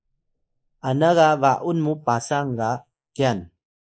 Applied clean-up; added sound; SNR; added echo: neural mask model Resemble Enhance denoiser.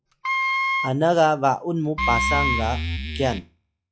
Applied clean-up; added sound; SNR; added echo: classical method log-MMSE.